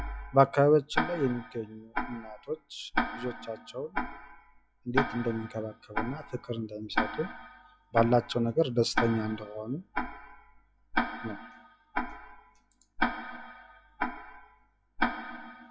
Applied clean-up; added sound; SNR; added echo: classical method log-MMSE.